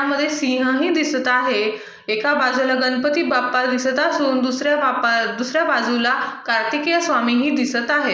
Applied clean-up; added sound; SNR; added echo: none; none; none; none.